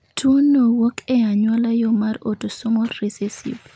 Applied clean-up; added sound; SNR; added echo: none; none; none; none.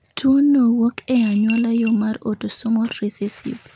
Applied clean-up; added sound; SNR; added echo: none; Coin (dropping) / Glass; 14 dB; none.